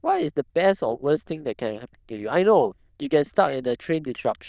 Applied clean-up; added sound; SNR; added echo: neural diffusion model UNIVERSE++.